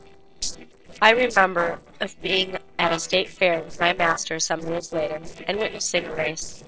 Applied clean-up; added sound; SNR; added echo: neural separator model SepFormer DNS4.